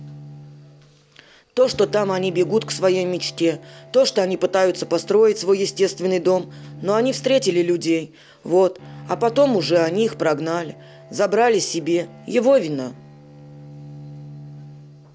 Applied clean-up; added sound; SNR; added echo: none; Bowed string instrument; 19 dB; none.